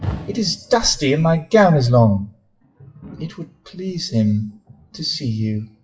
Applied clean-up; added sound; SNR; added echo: classical method WPE with log-MMSE.